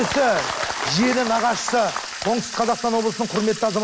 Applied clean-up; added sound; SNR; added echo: none; Sink (filling or washing) / Water tap, faucet; 12 dB; none.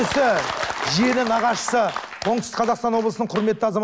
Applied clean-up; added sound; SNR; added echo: none; none; none; none.